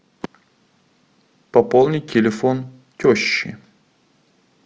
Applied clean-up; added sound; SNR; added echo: none; none; none; none.